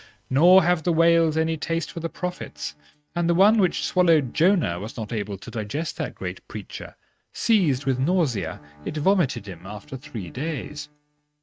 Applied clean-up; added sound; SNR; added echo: neural mask model RNNoise.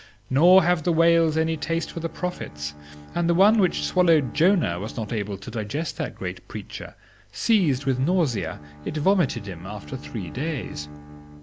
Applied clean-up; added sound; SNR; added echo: none; Bowed string instrument; 19 dB; none.